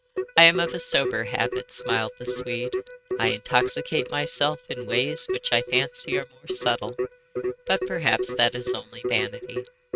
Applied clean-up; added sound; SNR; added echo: neural mask model RNNoise.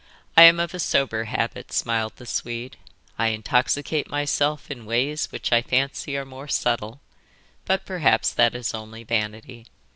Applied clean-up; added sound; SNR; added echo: none; none; none; none.